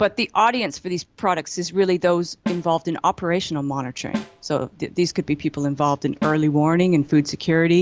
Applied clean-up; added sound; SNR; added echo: none; Snare drum; 13 dB; none.